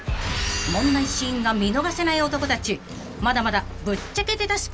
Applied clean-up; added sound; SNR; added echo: none; Motor vehicle (road) / Engine; 14 dB; none.